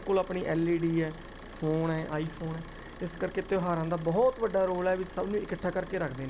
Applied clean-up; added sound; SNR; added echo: none; Idling / Car; 16 dB; none.